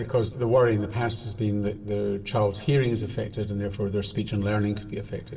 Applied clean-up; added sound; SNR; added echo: none; none; none; reverberation time 2.3 s.